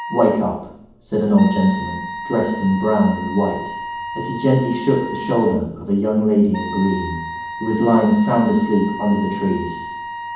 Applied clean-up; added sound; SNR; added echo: none; Wind instrument, woodwind instrument; 11 dB; reverberation time 1.2 s.